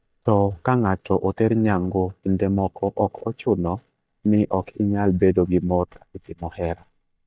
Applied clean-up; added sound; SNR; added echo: neural mask model DeepFilterNet 3.